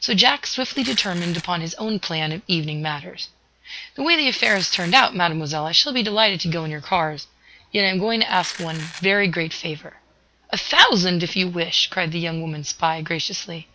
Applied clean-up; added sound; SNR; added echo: none; Domestic sounds, home sounds; 16 dB; none.